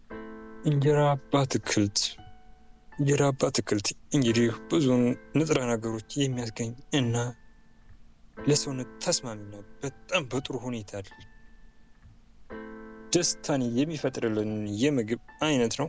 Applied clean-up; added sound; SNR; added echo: none; Keyboard (musical); 18 dB; none.